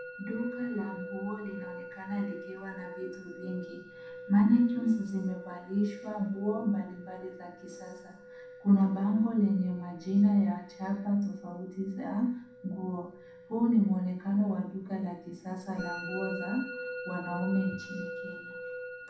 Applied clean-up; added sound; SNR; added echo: none; Musical instrument; 13 dB; reverberation time 0.7 s.